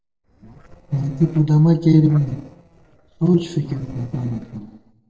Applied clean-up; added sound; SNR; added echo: neural separator model SepFormer DNS4.